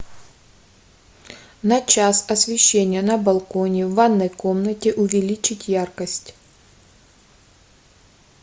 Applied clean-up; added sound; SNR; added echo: none; none; none; none.